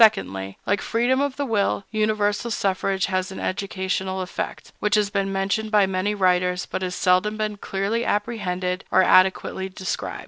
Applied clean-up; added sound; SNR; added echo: none; none; none; none.